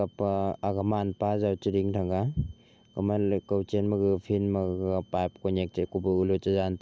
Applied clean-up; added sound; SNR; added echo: none; none; none; none.